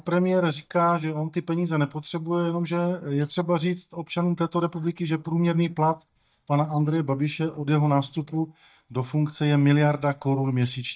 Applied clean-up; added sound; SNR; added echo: neural mask model DeepFilterNet 3.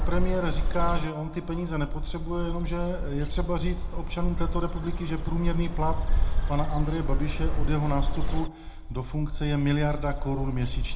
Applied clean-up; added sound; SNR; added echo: none; Bird; -4 dB; reverberation time 0.2 s.